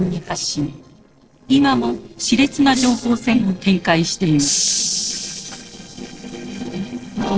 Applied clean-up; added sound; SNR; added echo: neural separator model SepFormer DNS4.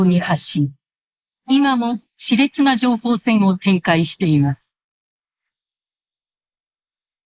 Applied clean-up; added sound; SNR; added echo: neural mask model Resemble Enhance denoiser.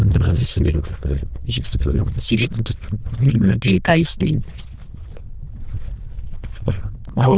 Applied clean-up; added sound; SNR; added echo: neural diffusion model UNIVERSE++.